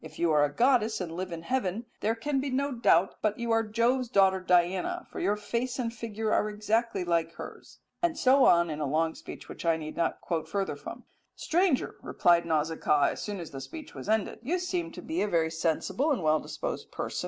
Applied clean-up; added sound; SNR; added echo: none; none; none; none.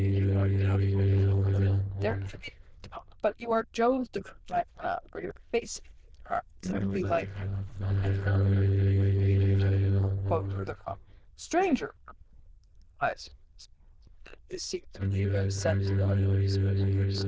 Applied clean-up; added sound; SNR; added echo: neural diffusion model UNIVERSE++.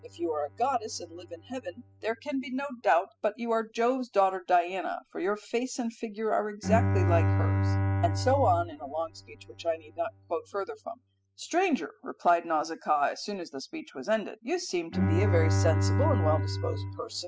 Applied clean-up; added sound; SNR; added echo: classical method spectral subtraction.